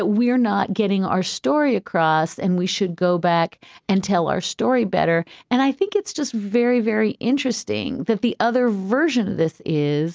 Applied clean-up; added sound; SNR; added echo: none; none; none; none.